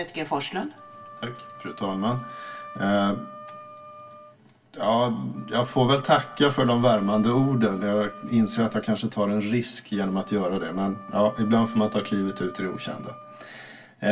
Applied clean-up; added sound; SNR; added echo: none; Wind instrument, woodwind instrument; 18 dB; reverberation time 0.1 s.